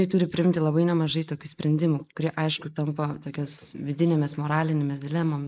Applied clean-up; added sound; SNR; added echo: neural mask model Resemble Enhance denoiser.